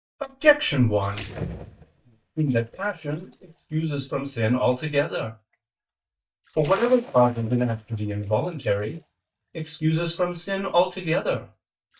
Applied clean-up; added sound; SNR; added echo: neural mask model DeepFilterNet 3.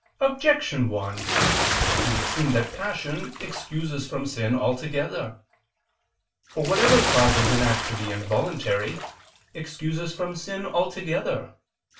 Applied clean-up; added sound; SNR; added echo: none; Bathtub (filling or washing) / Splash, splatter; 3 dB; reverberation time 0.2 s.